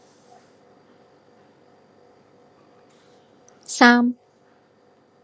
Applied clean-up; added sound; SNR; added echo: none; none; none; none.